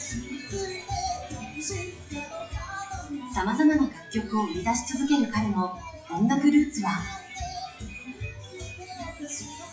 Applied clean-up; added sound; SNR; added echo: classical method WPE with log-MMSE.